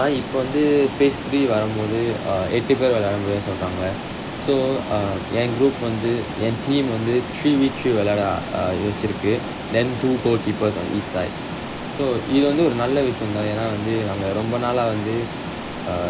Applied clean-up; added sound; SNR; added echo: none; Water; 8 dB; none.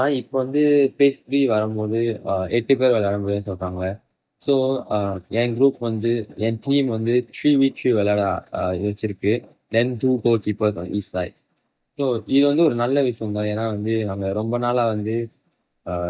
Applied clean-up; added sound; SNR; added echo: neural mask model DeepFilterNet 3.